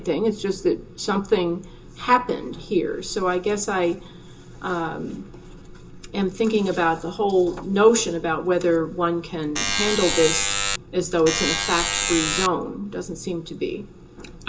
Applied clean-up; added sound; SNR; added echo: none; Alarm; 0 dB; reverberation time 0.2 s.